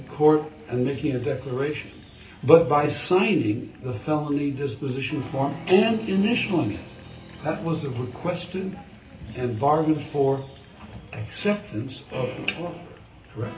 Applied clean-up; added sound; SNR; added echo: none; Applause; 20 dB; reverberation time 0.3 s.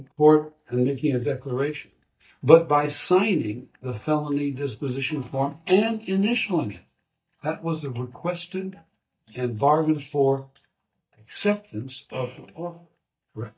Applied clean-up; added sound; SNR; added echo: neural mask model DeepFilterNet 3.